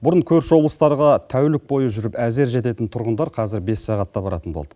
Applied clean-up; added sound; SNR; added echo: none; none; none; none.